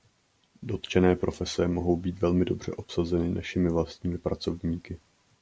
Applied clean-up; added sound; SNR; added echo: none; none; none; none.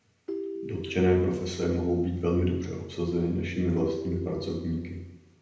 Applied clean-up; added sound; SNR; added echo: none; Ringtone; 10 dB; reverberation time 0.9 s.